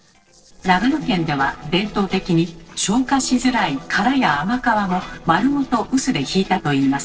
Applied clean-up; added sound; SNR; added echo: neural separator model SepFormer DNS4.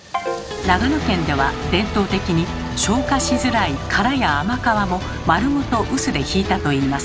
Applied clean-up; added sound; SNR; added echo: none; none; none; none.